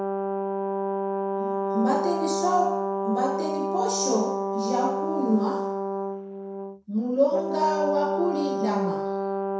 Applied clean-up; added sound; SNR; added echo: none; Brass instrument; 0 dB; reverberation time 0.7 s.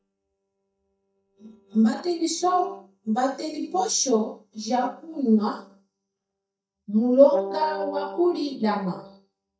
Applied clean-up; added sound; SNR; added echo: neural mask model DeepFilterNet 3.